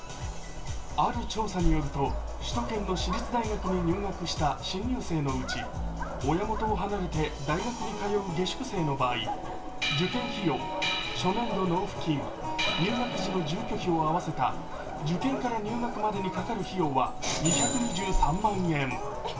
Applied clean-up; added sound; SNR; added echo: none; Dog; 6 dB; reverberation time 0.3 s.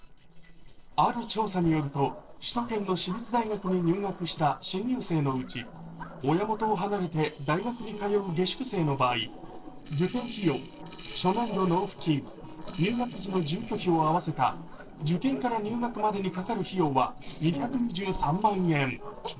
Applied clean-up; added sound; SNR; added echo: neural separator model SepFormer DNS4.